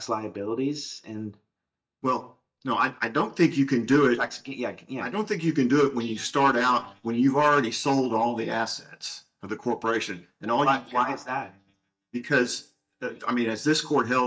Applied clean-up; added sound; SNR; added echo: neural mask model DeepFilterNet 3.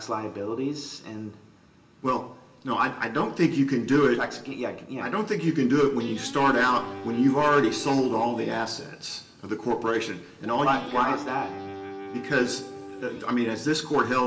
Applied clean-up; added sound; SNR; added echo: none; Guitar; 13 dB; reverberation time 1.3 s.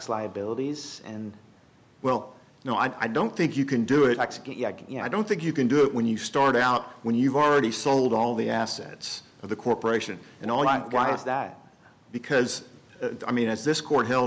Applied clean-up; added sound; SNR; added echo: none; none; none; none.